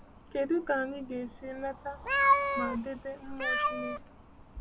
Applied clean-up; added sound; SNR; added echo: none; Meow; -3 dB; none.